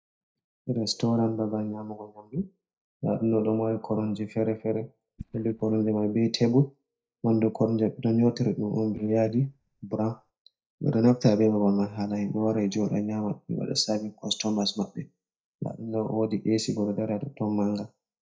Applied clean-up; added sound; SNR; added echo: neural mask model DeepFilterNet 3.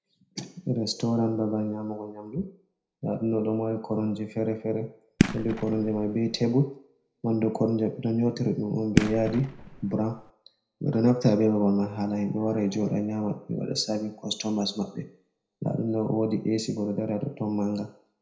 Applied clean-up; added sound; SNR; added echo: none; Fireworks; 2 dB; reverberation time 0.4 s.